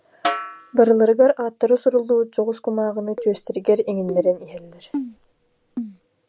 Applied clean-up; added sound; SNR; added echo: none; Snare drum + Keyboard (musical); 11 dB; none.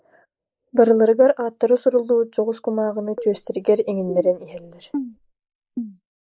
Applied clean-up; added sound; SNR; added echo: neural mask model Resemble Enhance denoiser.